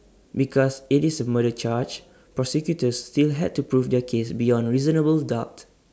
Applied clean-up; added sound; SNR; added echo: none; none; none; none.